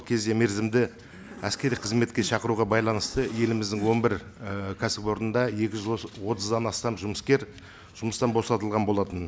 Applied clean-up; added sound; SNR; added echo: none; Breathing; 16 dB; none.